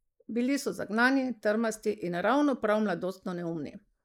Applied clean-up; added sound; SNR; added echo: neural mask model Resemble Enhance denoiser.